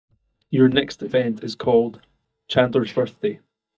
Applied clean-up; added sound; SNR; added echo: neural mask model DeepFilterNet 3.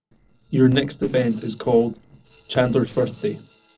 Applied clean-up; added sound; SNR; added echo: neural separator model SepFormer DNS4.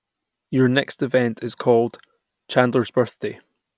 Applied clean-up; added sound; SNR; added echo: none; none; none; none.